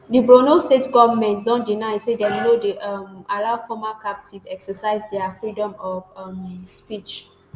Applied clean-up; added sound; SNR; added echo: none; none; none; none.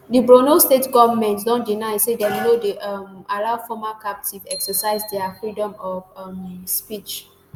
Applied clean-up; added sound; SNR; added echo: none; Bicycle bell; 19 dB; none.